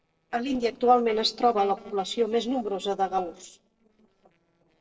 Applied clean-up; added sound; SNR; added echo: neural separator model SepFormer DNS4.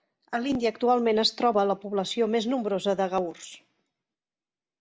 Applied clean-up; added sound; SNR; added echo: none; none; none; none.